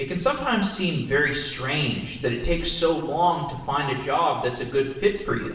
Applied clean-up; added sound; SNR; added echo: neural separator model SepFormer DNS4.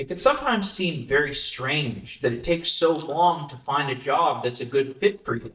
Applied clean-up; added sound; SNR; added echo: neural mask model DeepFilterNet 3.